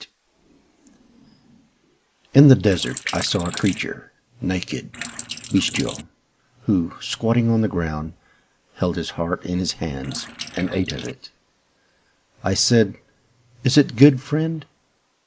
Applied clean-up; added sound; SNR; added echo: neural mask model Resemble Enhance denoiser.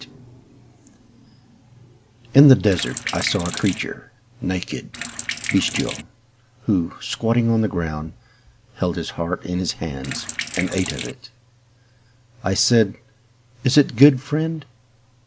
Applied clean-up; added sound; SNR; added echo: none; Sink (filling or washing); 7 dB; none.